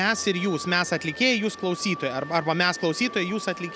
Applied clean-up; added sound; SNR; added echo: none; Alarm / Car; 15 dB; none.